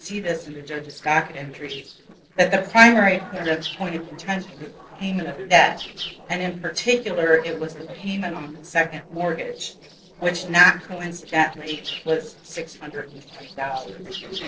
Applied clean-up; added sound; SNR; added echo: neural separator model SepFormer DNS4.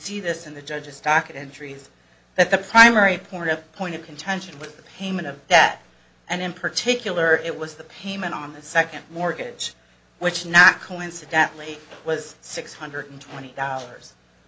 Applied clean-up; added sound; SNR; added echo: none; none; none; none.